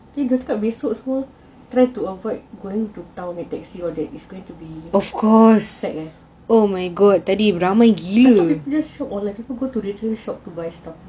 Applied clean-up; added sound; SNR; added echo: none; none; none; none.